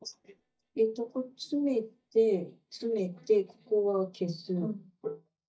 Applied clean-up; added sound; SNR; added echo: neural mask model DeepFilterNet 3.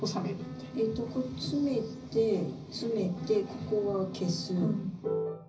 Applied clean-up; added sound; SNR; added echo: none; Wind instrument, woodwind instrument; 16 dB; reverberation time 0.5 s.